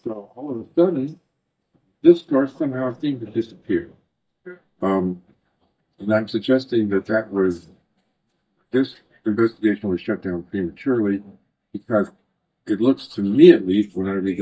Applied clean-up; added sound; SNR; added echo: neural mask model DeepFilterNet 3.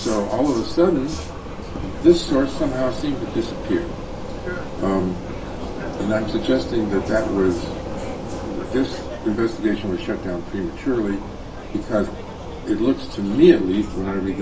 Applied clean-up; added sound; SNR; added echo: none; Vehicle; 9 dB; reverberation time 0.2 s.